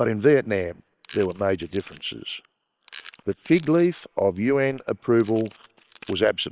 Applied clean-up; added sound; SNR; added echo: neural separator model SepFormer WHAM!.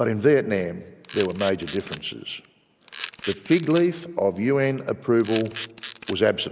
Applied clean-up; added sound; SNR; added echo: none; Camera; 13 dB; none.